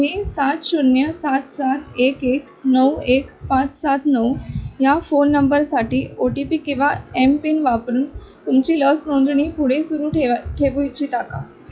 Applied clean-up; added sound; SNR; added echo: classical method log-MMSE.